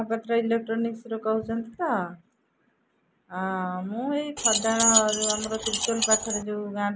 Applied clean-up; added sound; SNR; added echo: none; Keys jangling; -2 dB; none.